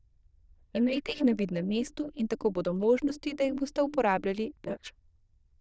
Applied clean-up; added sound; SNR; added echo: neural diffusion model UNIVERSE++.